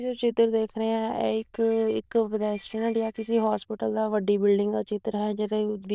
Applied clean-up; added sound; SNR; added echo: neural diffusion model UNIVERSE++.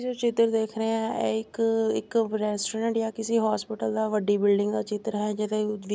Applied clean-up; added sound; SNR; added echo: none; none; none; none.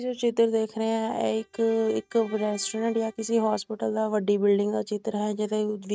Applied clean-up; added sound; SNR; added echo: neural mask model RNNoise.